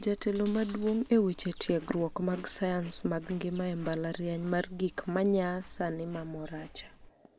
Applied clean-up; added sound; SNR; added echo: none; Chewing, mastication; 19 dB; none.